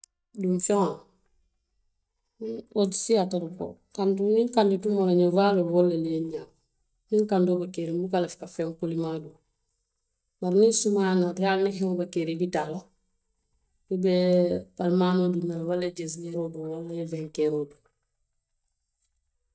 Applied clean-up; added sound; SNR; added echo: neural mask model DeepFilterNet 3.